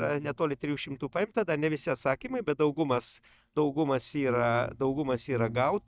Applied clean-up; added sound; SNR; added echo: neural mask model DeepFilterNet 3.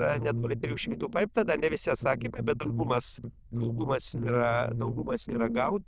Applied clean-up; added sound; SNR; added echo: neural diffusion model UNIVERSE++.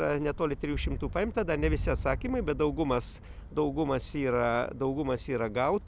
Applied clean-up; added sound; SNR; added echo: none; none; none; none.